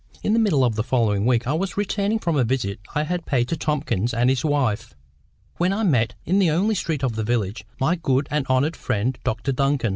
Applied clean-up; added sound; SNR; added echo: none; none; none; none.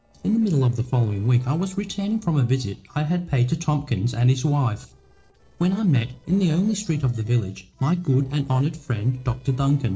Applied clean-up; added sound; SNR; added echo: neural separator model SepFormer DNS4.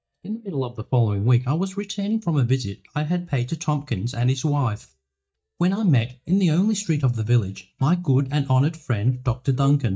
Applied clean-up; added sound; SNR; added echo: neural mask model DeepFilterNet 3.